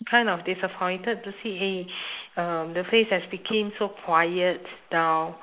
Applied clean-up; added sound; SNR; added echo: neural mask model Resemble Enhance denoiser.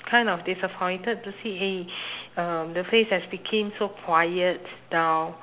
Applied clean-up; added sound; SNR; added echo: none; none; none; none.